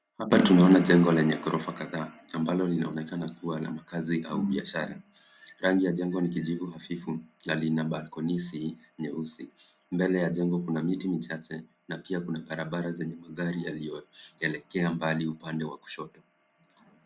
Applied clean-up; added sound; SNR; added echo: none; none; none; none.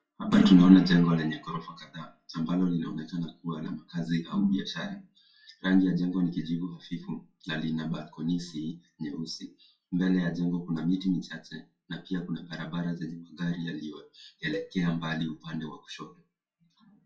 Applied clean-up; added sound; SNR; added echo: classical method WPE with log-MMSE.